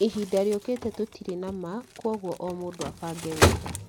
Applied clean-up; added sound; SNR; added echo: none; Crumpling, crinkling; 1 dB; none.